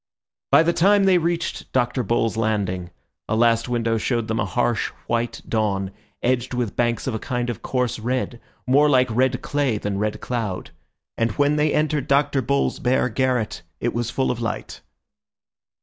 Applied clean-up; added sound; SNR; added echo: none; none; none; none.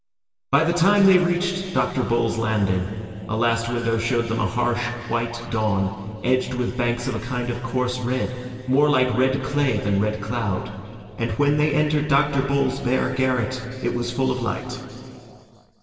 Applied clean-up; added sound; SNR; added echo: none; none; none; reverberation time 2.6 s.